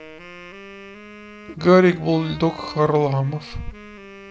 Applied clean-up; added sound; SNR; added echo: none; Wind instrument, woodwind instrument; 19 dB; none.